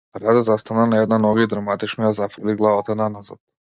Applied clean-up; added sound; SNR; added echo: neural mask model DeepFilterNet 3.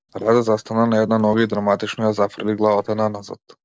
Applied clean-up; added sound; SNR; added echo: neural separator model SepFormer DNS4.